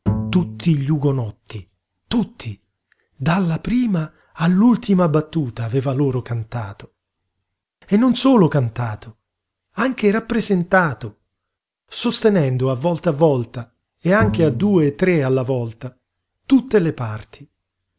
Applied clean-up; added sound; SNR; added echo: none; Bowed string instrument; 7 dB; none.